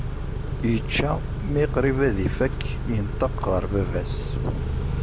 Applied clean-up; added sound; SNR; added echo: none; Idling / Accelerating, revving, vroom / Car; 1 dB; none.